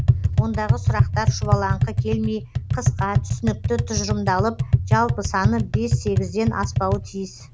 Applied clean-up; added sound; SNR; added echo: none; Tap; -3 dB; none.